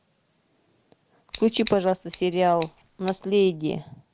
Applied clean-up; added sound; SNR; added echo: none; Scissors; 18 dB; none.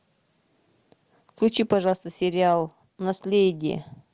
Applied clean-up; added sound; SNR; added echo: none; none; none; none.